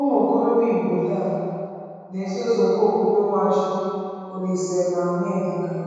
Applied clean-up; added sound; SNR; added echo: none; none; none; reverberation time 2.2 s.